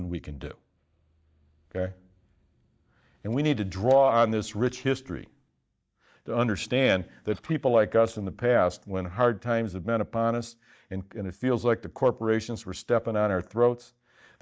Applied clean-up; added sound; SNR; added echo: neural mask model DeepFilterNet 3.